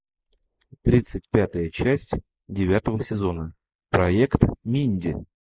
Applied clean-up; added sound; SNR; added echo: neural mask model Resemble Enhance denoiser.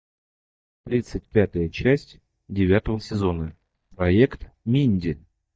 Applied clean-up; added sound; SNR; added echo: neural mask model DeepFilterNet 3.